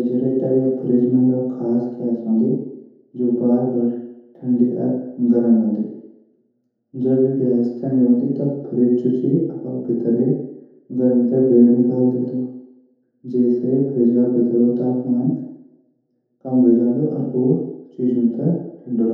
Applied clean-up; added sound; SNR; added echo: none; none; none; reverberation time 0.9 s.